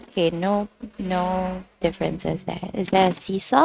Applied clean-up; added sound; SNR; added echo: neural mask model RNNoise.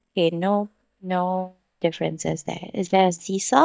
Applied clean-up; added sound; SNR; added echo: neural mask model DeepFilterNet 3.